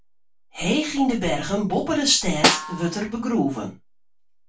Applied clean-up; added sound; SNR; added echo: none; Snare drum; 1 dB; reverberation time 0.2 s.